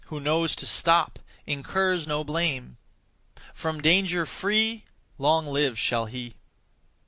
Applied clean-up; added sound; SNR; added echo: none; none; none; none.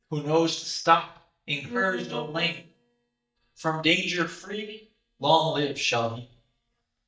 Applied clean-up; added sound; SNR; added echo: neural mask model DeepFilterNet 3.